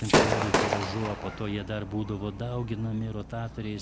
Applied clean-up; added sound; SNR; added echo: none; Gunshot, gunfire / Fireworks; -2 dB; none.